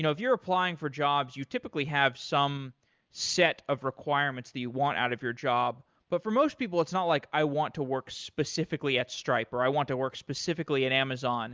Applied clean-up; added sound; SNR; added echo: none; none; none; none.